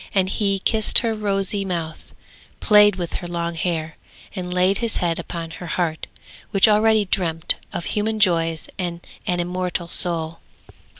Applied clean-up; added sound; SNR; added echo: none; none; none; none.